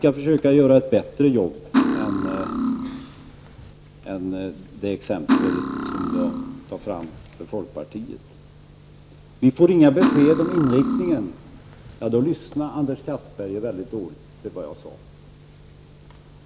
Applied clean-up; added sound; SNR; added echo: none; Cutlery, silverware; 1 dB; none.